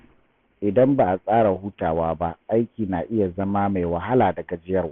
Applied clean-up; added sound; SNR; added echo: none; none; none; none.